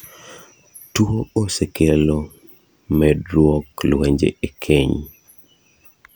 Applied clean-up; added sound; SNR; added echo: none; none; none; none.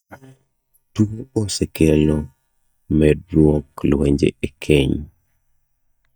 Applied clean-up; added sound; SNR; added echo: neural mask model DeepFilterNet 3.